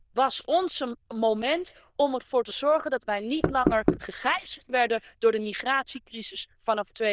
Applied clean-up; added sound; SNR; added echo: neural diffusion model UNIVERSE++.